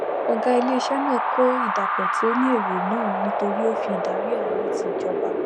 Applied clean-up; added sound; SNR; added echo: none; Wind; -1 dB; none.